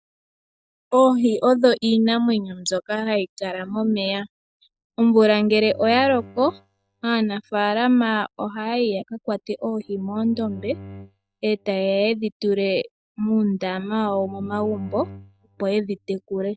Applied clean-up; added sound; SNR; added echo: neural mask model DeepFilterNet 3.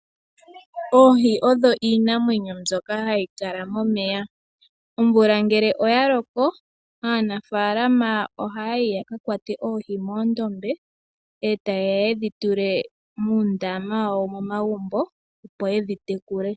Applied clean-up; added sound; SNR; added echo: none; none; none; none.